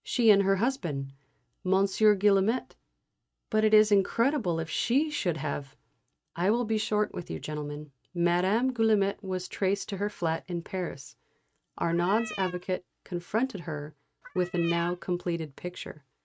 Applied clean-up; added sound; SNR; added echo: neural mask model RNNoise.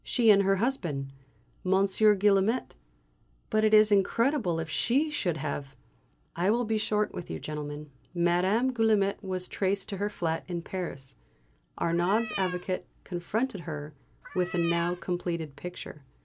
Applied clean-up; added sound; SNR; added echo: none; Cat; 11 dB; none.